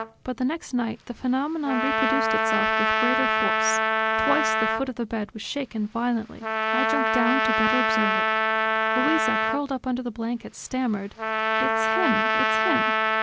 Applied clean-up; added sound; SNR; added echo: none; Trumpet; -4 dB; none.